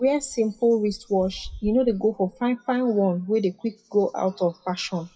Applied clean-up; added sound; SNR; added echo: classical method WPE with log-MMSE.